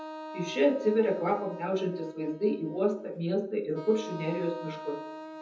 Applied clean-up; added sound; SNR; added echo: none; Wind instrument, woodwind instrument; 13 dB; reverberation time 0.7 s.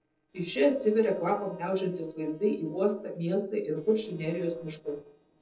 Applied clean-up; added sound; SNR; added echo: neural separator model SepFormer DNS4.